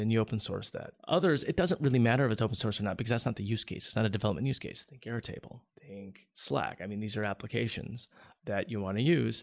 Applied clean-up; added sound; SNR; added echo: none; none; none; none.